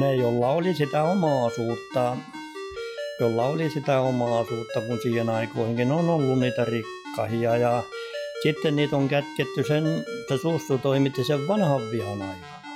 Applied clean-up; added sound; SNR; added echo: classical method log-MMSE.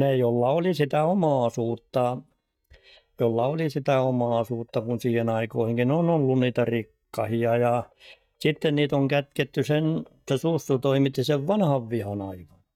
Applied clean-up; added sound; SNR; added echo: neural mask model DeepFilterNet 3.